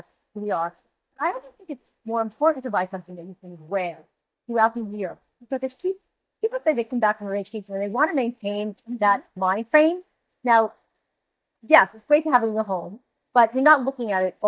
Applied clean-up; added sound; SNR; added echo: neural mask model DeepFilterNet 3.